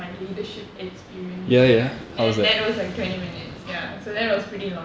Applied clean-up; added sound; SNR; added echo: none; none; none; none.